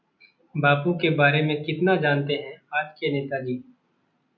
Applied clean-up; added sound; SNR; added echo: none; none; none; none.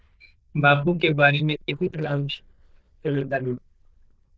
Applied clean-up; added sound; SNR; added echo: neural diffusion model UNIVERSE++.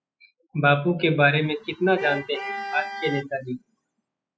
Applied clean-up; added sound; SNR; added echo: classical method spectral subtraction.